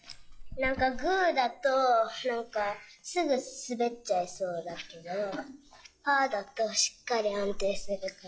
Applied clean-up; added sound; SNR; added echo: classical method log-MMSE.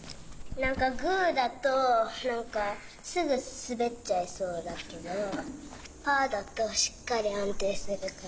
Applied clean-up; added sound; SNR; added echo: none; Dog; 11 dB; none.